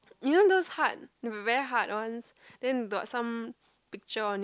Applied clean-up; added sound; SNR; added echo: none; none; none; none.